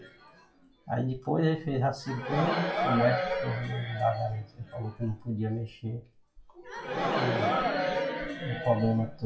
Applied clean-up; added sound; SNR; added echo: classical method WPE with log-MMSE.